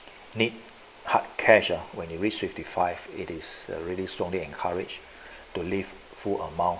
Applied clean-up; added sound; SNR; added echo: none; none; none; none.